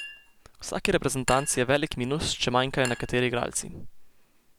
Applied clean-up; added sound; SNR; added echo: none; Chink, clink; 15 dB; none.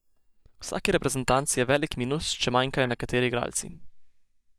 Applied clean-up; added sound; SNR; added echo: neural mask model DeepFilterNet 3.